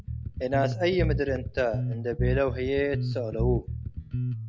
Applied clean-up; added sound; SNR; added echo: none; Bass guitar; 1 dB; none.